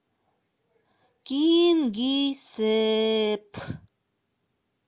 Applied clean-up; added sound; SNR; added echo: none; none; none; none.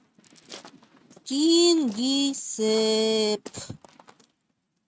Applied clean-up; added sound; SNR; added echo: neural mask model RNNoise.